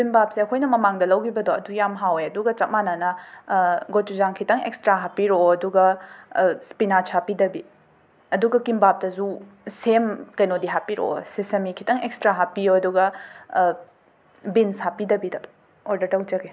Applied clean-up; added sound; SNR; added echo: none; none; none; none.